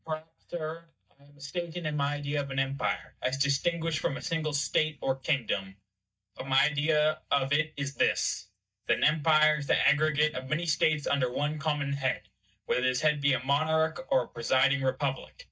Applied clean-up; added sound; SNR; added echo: neural mask model DeepFilterNet 3.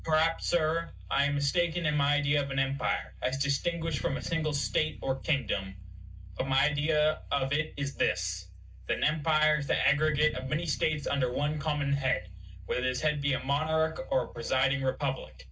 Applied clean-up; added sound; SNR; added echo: none; Bass guitar; 13 dB; reverberation time 0.4 s.